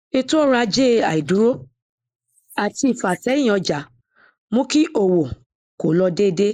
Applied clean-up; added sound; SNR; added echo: neural mask model Resemble Enhance denoiser.